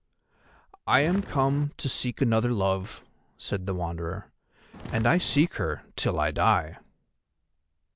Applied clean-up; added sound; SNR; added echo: none; Walk, footsteps; 11 dB; none.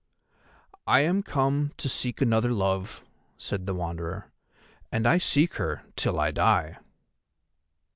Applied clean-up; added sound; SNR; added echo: none; none; none; none.